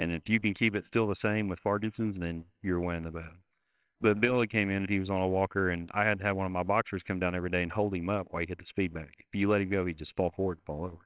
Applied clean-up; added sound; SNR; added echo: neural separator model SepFormer WHAMR!.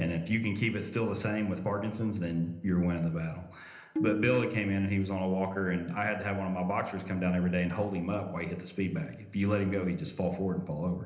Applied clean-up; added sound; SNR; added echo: none; Tabla; 7 dB; reverberation time 1.0 s.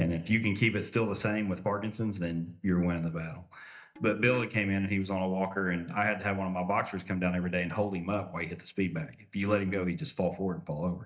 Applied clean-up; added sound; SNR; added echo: neural mask model DeepFilterNet 3.